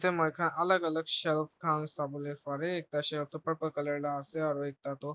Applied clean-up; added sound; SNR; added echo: none; none; none; none.